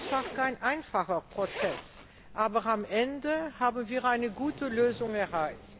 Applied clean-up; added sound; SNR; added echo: none; Zipper (clothing); 14 dB; none.